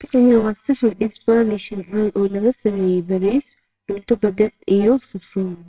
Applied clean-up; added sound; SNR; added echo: neural separator model SepFormer WHAMR!.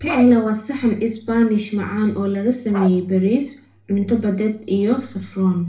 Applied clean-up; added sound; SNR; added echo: neural separator model SepFormer DNS4.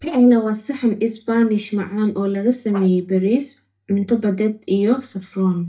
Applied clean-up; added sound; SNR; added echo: neural mask model DeepFilterNet 3.